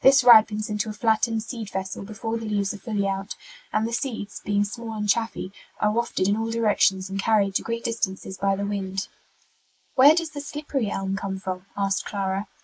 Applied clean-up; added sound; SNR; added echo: neural mask model Resemble Enhance denoiser.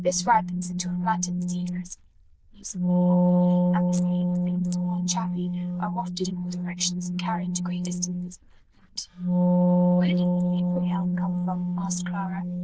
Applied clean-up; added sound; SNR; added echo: neural diffusion model UNIVERSE++.